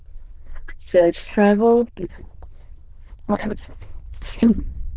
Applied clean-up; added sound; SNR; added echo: neural diffusion model UNIVERSE++.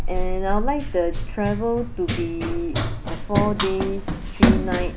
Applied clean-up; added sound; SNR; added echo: none; Run; -3 dB; none.